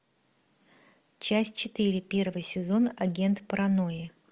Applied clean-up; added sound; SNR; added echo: none; none; none; none.